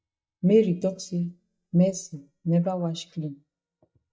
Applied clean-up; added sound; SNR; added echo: neural mask model DeepFilterNet 3.